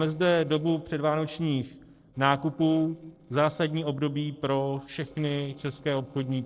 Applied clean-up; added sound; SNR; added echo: neural separator model SepFormer DNS4.